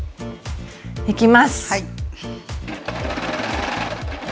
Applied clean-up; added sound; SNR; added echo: none; none; none; none.